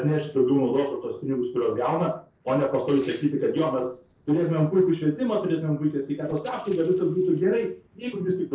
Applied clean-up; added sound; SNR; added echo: neural separator model SepFormer DNS4.